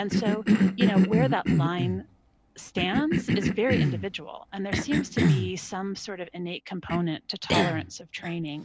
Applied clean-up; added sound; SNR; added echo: none; Cough; -4 dB; none.